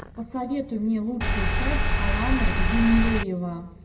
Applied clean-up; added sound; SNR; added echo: none; Engine; -5 dB; reverberation time 1.0 s.